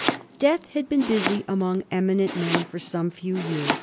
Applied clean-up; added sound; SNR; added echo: none; Domestic sounds, home sounds; 6 dB; none.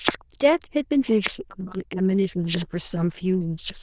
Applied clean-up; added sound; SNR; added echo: neural diffusion model UNIVERSE++.